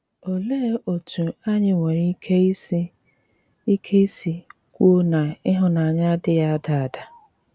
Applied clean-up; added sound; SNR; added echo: none; none; none; none.